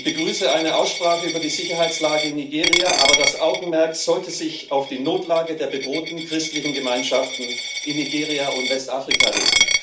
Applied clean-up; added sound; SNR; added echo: none; Coin (dropping); 1 dB; reverberation time 0.4 s.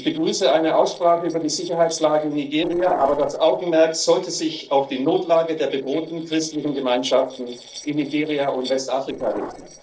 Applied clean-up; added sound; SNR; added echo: neural separator model SepFormer DNS4.